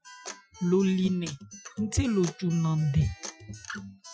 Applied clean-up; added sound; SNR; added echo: classical method Wiener filter.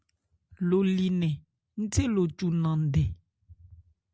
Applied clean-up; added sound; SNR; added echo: none; none; none; none.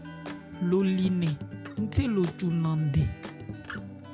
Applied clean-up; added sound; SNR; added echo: none; Acoustic guitar; 11 dB; none.